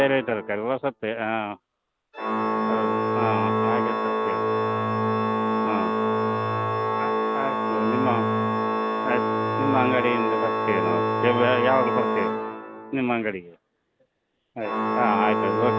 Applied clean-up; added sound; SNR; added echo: none; Organ; -3 dB; none.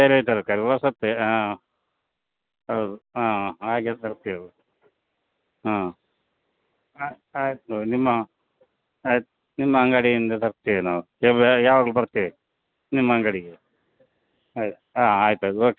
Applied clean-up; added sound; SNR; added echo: none; none; none; none.